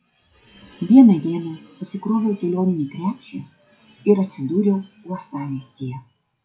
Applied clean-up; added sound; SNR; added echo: classical method WPE with log-MMSE.